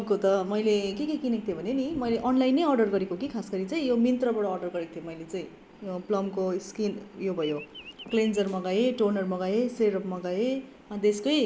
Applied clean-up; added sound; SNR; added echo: none; Chirp, tweet; 17 dB; none.